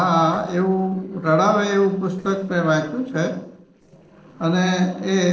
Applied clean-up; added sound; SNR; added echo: neural separator model SepFormer DNS4.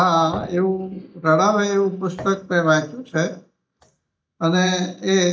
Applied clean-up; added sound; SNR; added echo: neural mask model DeepFilterNet 3.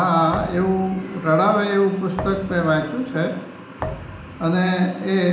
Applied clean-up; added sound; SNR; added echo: none; Thump, thud; 14 dB; reverberation time 0.8 s.